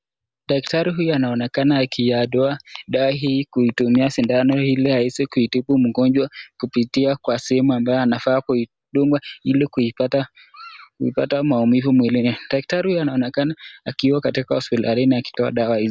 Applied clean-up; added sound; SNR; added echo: none; none; none; none.